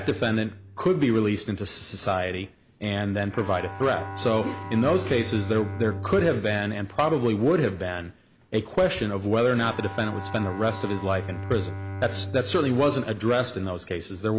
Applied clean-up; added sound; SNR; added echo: none; Bowed string instrument; 12 dB; none.